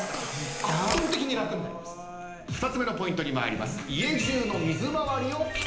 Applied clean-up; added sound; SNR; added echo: none; Camera; 7 dB; reverberation time 0.9 s.